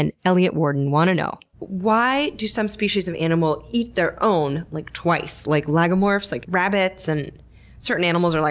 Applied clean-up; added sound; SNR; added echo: none; none; none; none.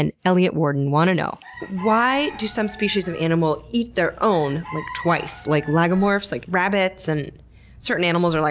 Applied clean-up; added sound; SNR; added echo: none; Chicken, rooster; 17 dB; none.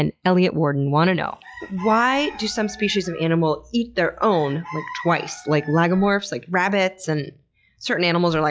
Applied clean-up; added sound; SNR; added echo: classical method log-MMSE.